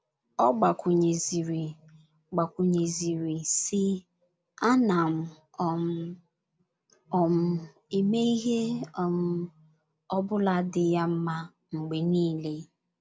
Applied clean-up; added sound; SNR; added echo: none; none; none; none.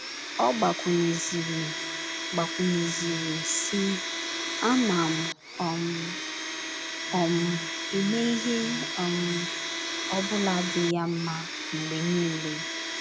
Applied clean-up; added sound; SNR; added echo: none; Domestic sounds, home sounds; 4 dB; none.